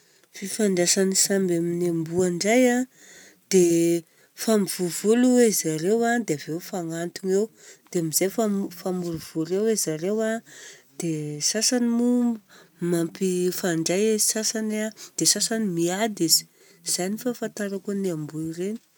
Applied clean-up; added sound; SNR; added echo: none; none; none; none.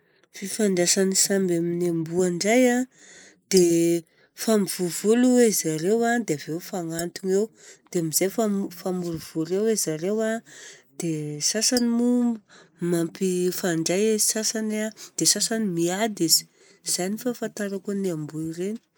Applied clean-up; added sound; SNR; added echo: neural mask model Resemble Enhance denoiser.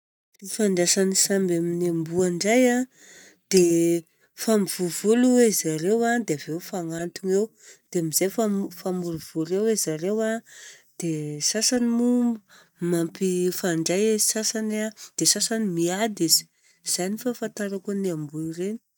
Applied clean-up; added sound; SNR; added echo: neural mask model DeepFilterNet 3.